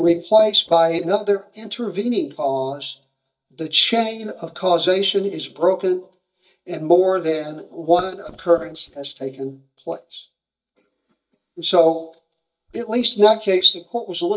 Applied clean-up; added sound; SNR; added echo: neural mask model DeepFilterNet 3.